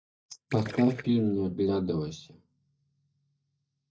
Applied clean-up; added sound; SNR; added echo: neural mask model DeepFilterNet 3.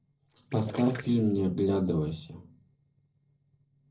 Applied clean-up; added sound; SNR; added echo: neural separator model SepFormer DNS4.